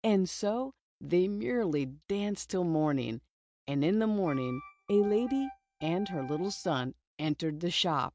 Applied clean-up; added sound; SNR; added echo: neural mask model RNNoise.